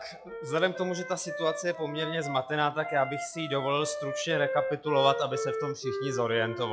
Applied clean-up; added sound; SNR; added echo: classical method log-MMSE.